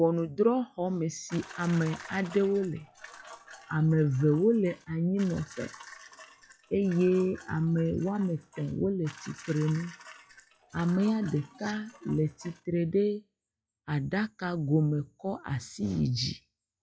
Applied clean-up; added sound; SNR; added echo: classical method log-MMSE.